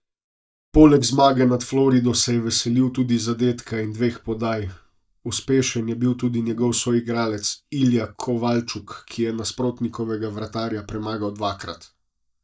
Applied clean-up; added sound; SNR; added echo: neural mask model DeepFilterNet 3.